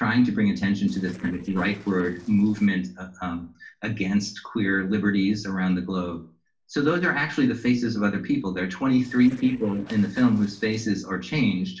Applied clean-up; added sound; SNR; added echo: neural separator model SepFormer DNS4.